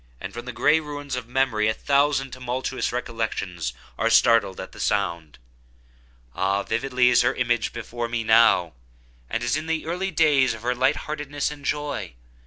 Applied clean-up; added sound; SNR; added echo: none; none; none; none.